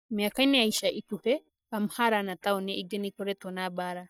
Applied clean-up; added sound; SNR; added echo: neural mask model DeepFilterNet 3.